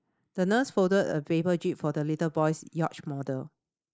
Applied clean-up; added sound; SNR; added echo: neural mask model Resemble Enhance denoiser.